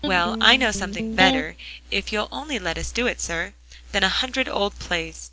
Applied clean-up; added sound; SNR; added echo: none; Electric guitar; 4 dB; none.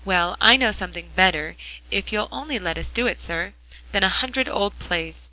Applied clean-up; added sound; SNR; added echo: none; none; none; none.